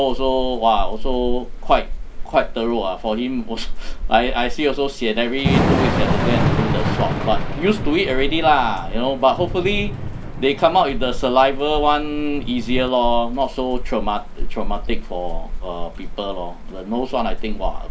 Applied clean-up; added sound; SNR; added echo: none; Thunder / Rain; 1 dB; none.